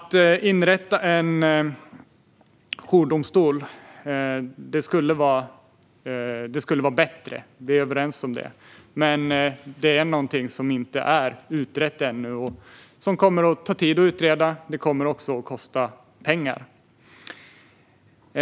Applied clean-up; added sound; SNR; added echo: none; none; none; none.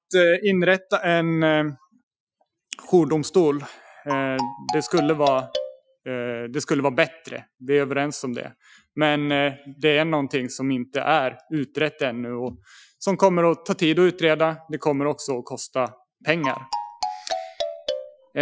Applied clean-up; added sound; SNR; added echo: classical method Wiener filter.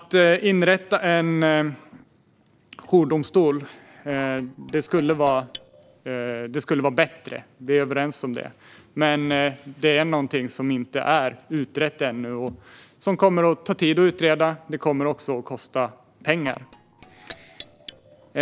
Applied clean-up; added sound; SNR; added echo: neural separator model SepFormer DNS4.